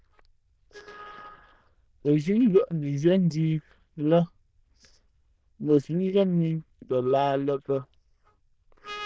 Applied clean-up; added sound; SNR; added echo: neural diffusion model UNIVERSE++.